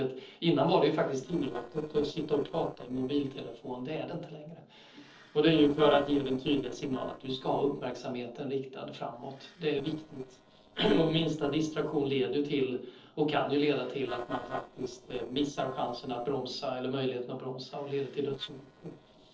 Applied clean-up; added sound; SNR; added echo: neural separator model SepFormer DNS4.